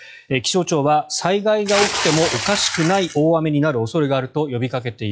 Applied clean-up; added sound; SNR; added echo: classical method log-MMSE.